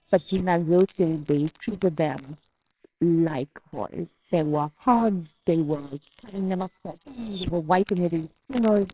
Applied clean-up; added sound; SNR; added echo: neural separator model SepFormer WHAMR!.